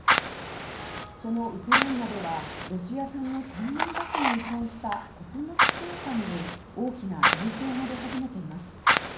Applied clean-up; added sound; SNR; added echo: none; Fire; -4 dB; reverberation time 0.6 s.